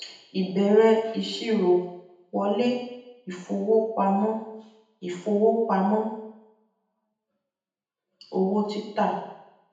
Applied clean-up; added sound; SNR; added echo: none; none; none; reverberation time 0.9 s.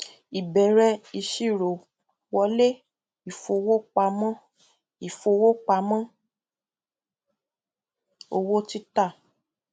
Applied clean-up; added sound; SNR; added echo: none; none; none; none.